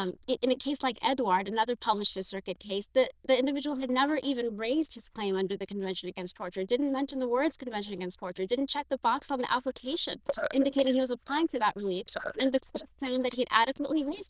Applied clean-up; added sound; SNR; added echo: neural diffusion model UNIVERSE++.